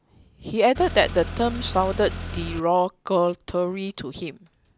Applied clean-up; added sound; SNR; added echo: none; Car; 8 dB; none.